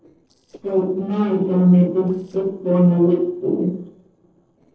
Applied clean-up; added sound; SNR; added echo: neural separator model SepFormer DNS4.